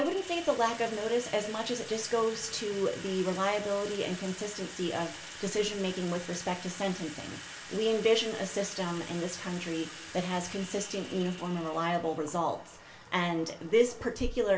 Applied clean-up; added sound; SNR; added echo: none; Sink (filling or washing) / Water tap, faucet; 14 dB; reverberation time 0.3 s.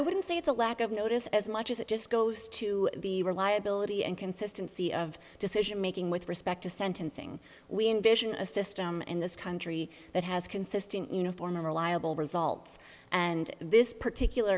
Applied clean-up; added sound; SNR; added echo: none; none; none; none.